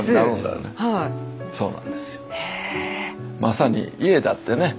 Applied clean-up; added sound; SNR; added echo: none; none; none; none.